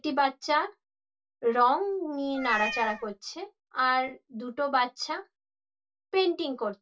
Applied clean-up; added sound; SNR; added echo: none; Meow; 5 dB; reverberation time 0.2 s.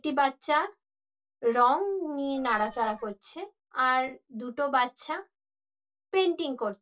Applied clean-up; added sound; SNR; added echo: neural separator model SepFormer DNS4.